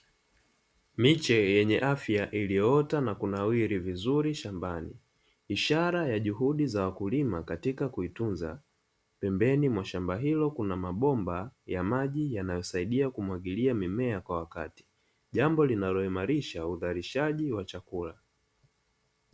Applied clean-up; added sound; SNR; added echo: none; none; none; none.